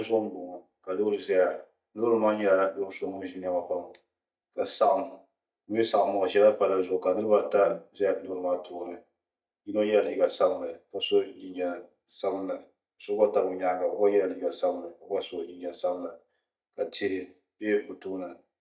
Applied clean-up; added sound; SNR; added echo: neural mask model DeepFilterNet 3.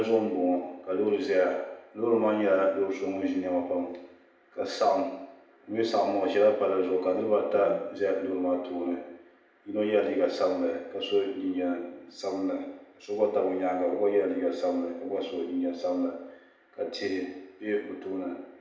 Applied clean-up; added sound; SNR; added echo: none; Brass instrument; 11 dB; reverberation time 0.8 s.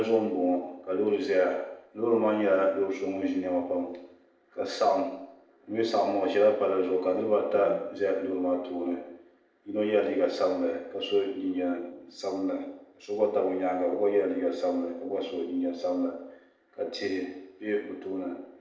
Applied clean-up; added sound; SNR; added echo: neural separator model SepFormer DNS4.